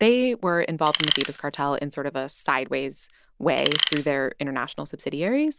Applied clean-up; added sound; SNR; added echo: none; Tools; -2 dB; none.